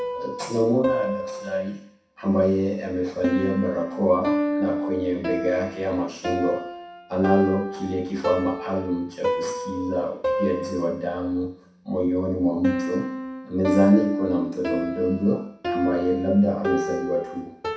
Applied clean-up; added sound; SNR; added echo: none; Piano; 4 dB; reverberation time 0.6 s.